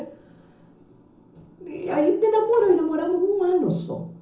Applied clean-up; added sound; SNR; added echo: none; none; none; reverberation time 0.7 s.